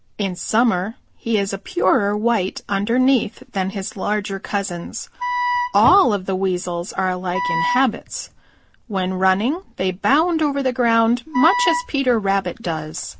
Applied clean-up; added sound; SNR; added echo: none; Wind instrument, woodwind instrument; 3 dB; none.